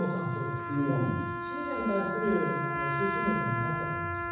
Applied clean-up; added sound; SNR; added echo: none; Trumpet; 2 dB; reverberation time 1.1 s.